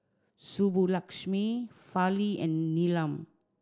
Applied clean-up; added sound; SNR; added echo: none; none; none; none.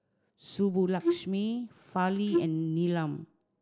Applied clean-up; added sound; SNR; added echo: none; Wind instrument, woodwind instrument; 0 dB; none.